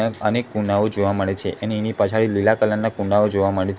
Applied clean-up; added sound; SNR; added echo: none; none; none; none.